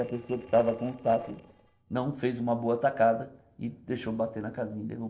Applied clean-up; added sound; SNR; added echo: neural separator model SepFormer DNS4.